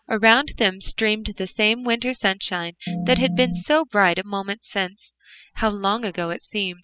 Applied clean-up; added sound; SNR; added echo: classical method spectral subtraction.